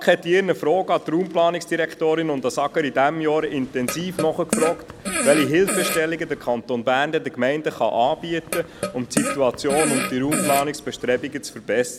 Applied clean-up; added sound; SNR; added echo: none; Fart; 6 dB; none.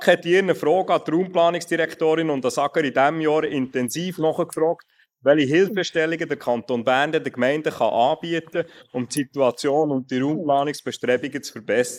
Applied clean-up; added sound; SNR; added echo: neural mask model Resemble Enhance denoiser.